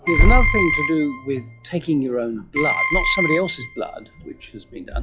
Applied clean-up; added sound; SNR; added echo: classical method log-MMSE.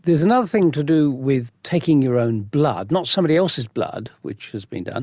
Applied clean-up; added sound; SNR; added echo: none; none; none; none.